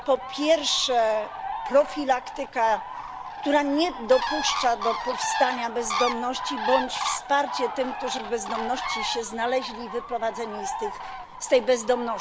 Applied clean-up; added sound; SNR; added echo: none; Bird; 6 dB; none.